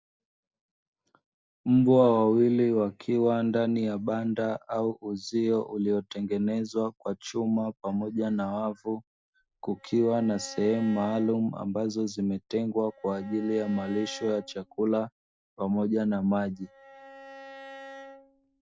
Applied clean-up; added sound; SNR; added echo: none; Bowed string instrument; 19 dB; none.